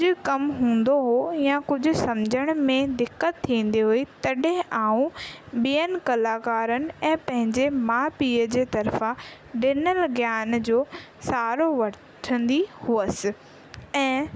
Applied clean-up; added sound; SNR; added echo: none; none; none; none.